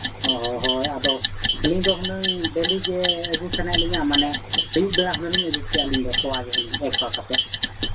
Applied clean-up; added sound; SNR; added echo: none; Clock; -1 dB; reverberation time 0.1 s.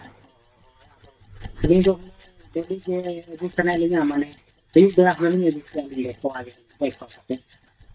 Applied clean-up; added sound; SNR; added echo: neural mask model DeepFilterNet 3.